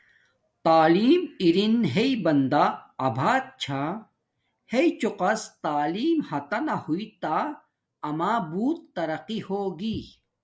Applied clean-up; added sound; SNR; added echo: none; none; none; none.